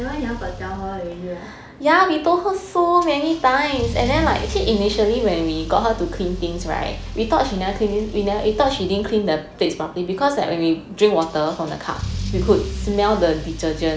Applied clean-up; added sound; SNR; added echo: none; Engine starting / Accelerating, revving, vroom / Car; 11 dB; none.